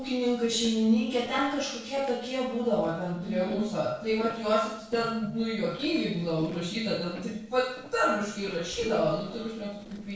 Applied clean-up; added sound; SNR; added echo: neural separator model SepFormer DNS4.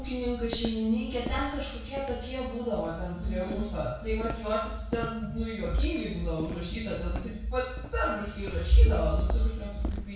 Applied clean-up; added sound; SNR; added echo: none; Walk, footsteps; 15 dB; reverberation time 0.6 s.